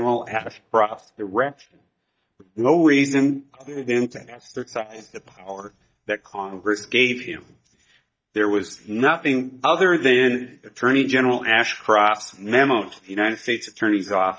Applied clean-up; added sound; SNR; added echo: neural mask model DeepFilterNet 3.